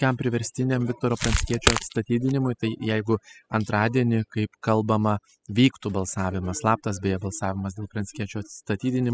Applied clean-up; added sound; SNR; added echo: classical method spectral subtraction.